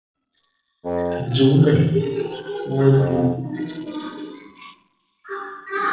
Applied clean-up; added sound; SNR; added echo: neural separator model SepFormer DNS4.